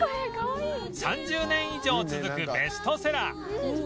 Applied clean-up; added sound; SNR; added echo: none; none; none; none.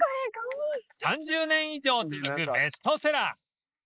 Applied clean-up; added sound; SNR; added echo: neural mask model Resemble Enhance denoiser.